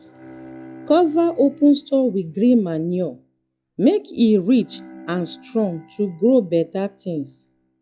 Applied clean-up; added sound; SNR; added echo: classical method log-MMSE.